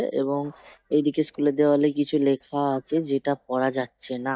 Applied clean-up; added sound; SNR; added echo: neural mask model DeepFilterNet 3.